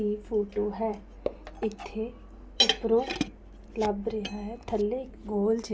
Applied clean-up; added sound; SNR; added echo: none; none; none; none.